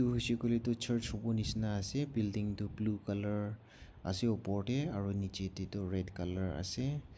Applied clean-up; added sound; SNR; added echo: none; none; none; none.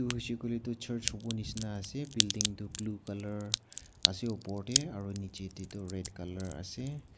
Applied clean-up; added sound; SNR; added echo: none; Crack; 0 dB; none.